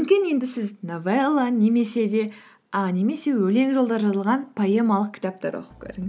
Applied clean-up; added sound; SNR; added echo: none; none; none; none.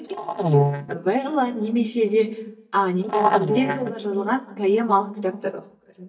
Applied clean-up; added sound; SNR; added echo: neural mask model DeepFilterNet 3.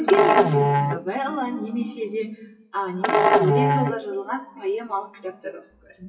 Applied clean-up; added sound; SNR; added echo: classical method WPE with log-MMSE.